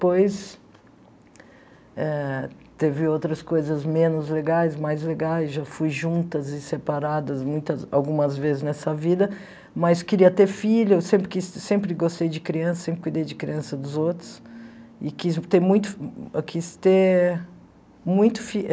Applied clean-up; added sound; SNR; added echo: none; none; none; none.